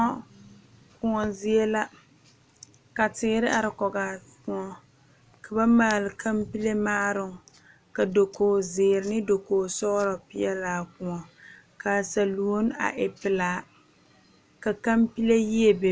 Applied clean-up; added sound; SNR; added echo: none; none; none; none.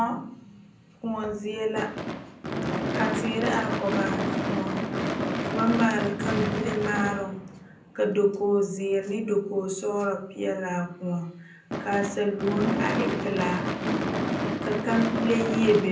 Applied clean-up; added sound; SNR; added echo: none; Gunshot, gunfire / Fireworks; 3 dB; reverberation time 0.6 s.